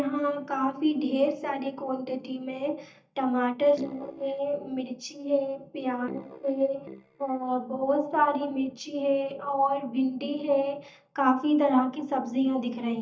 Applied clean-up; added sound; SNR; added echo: neural mask model DeepFilterNet 3.